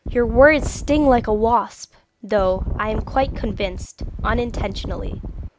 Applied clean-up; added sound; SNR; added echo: none; Wind; 6 dB; none.